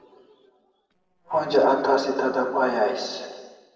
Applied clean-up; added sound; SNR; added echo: neural separator model SepFormer DNS4.